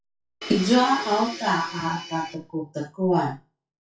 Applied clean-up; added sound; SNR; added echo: classical method WPE with log-MMSE.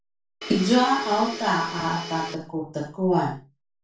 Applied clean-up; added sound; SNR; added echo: none; Domestic sounds, home sounds; 10 dB; reverberation time 0.3 s.